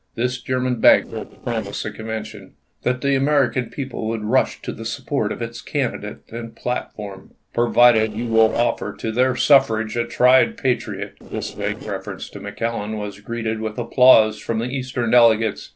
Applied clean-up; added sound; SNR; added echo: neural separator model SepFormer DNS4.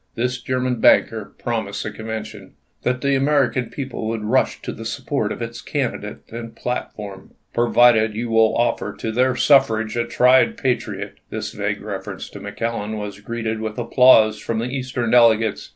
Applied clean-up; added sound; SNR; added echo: none; none; none; none.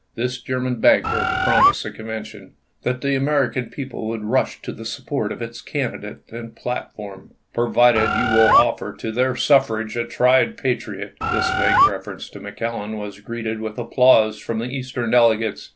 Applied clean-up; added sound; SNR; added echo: none; Bird; -4 dB; none.